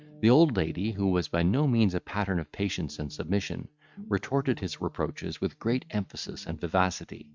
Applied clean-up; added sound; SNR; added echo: neural mask model RNNoise.